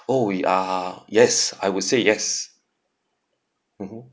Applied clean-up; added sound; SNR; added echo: none; none; none; none.